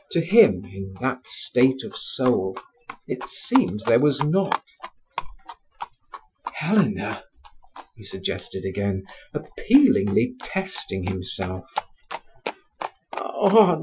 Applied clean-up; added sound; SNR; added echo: classical method Wiener filter.